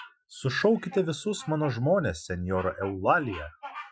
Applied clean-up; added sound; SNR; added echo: classical method Wiener filter.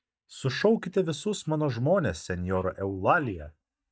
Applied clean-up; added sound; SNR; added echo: neural mask model DeepFilterNet 3.